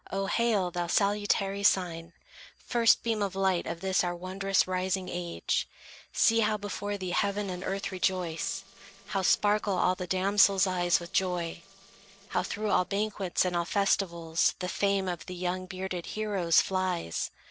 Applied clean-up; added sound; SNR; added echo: neural separator model SepFormer DNS4.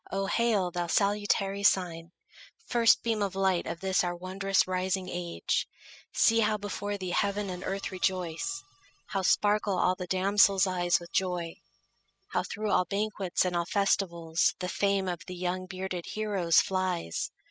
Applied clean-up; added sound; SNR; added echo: classical method spectral subtraction.